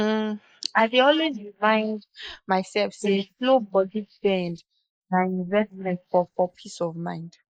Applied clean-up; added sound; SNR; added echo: neural mask model Resemble Enhance denoiser.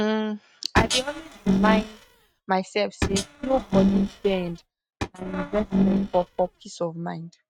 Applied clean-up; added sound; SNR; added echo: neural mask model RNNoise.